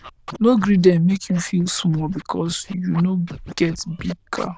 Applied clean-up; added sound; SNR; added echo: neural diffusion model UNIVERSE++.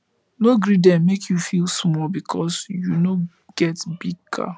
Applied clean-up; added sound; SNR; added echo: none; none; none; none.